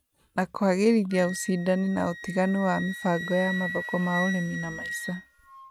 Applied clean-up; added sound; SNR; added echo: none; Wind instrument, woodwind instrument; 10 dB; none.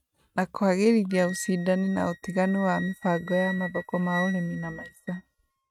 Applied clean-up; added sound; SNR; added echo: neural mask model RNNoise.